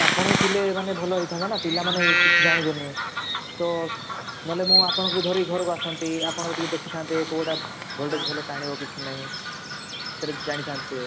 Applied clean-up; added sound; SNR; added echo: none; Bird vocalization, bird call, bird song; -2 dB; none.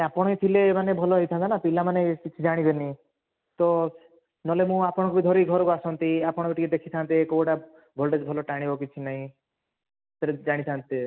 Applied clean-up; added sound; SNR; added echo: none; none; none; none.